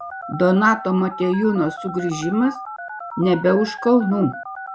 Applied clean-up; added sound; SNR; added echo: none; Telephone; 12 dB; none.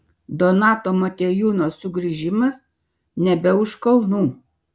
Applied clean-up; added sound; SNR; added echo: none; none; none; none.